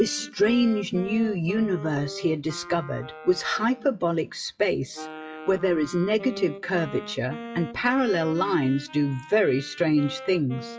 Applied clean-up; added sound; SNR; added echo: classical method WPE with log-MMSE.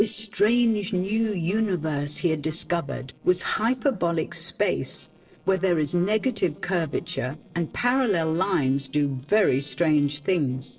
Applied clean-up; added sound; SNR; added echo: neural separator model SepFormer DNS4.